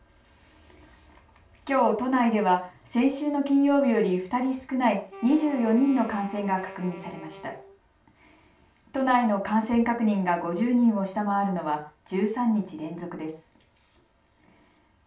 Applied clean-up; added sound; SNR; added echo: none; Wind instrument, woodwind instrument; 18 dB; reverberation time 0.3 s.